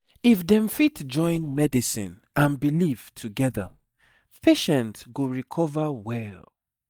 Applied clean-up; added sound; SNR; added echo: neural mask model DeepFilterNet 3.